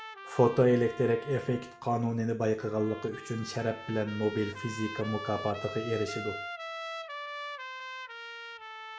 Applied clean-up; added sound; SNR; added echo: none; Trumpet; 11 dB; reverberation time 0.3 s.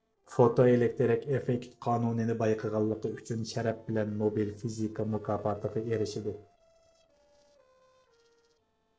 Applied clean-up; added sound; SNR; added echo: neural separator model SepFormer DNS4.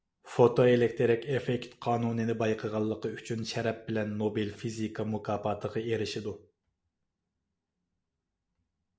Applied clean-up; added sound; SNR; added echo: none; none; none; none.